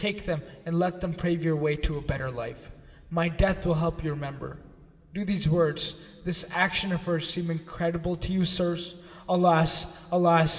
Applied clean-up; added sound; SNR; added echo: none; none; none; reverberation time 2.7 s.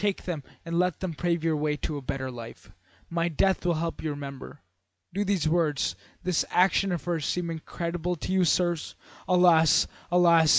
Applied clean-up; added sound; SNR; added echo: none; none; none; none.